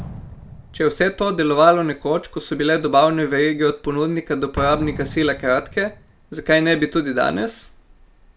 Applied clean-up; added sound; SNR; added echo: none; Explosion; 18 dB; none.